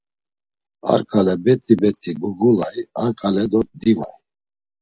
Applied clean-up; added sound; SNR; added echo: none; none; none; none.